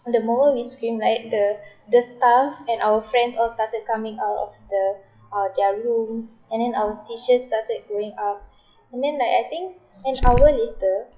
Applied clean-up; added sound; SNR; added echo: classical method log-MMSE.